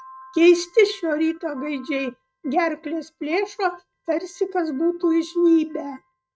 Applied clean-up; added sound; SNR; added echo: neural mask model RNNoise.